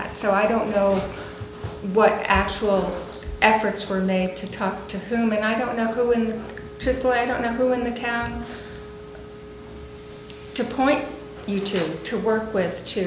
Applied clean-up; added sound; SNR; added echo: none; Wind instrument, woodwind instrument; 19 dB; none.